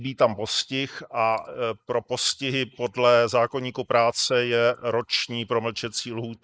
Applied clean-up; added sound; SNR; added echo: neural mask model Resemble Enhance denoiser.